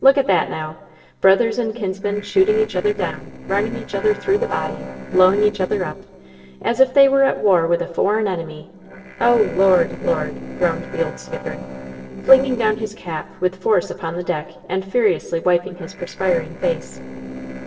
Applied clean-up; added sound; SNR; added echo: neural separator model SepFormer DNS4.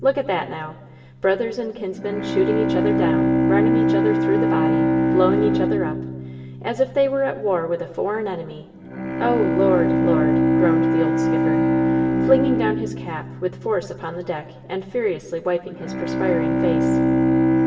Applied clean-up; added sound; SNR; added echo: none; Bowed string instrument; -3 dB; reverberation time 1.2 s.